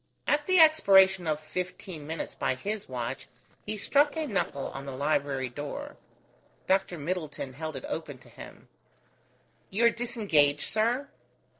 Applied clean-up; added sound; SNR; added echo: neural separator model SepFormer DNS4.